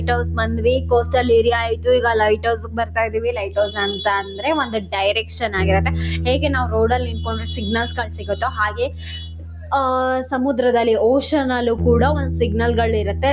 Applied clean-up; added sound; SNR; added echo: none; Bass guitar; 6 dB; none.